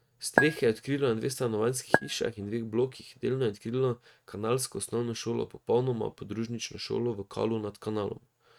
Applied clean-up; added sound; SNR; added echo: neural mask model RNNoise.